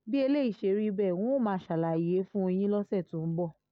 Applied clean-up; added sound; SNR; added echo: none; none; none; none.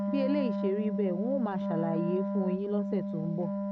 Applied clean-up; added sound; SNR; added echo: none; Wind instrument, woodwind instrument; 1 dB; none.